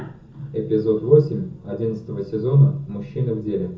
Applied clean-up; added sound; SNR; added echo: none; none; none; reverberation time 0.6 s.